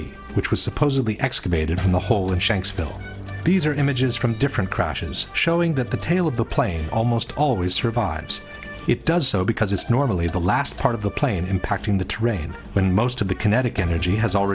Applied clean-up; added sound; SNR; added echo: none; none; none; none.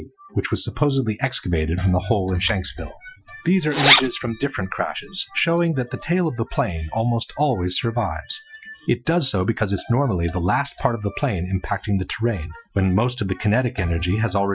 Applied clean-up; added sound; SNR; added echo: classical method Wiener filter.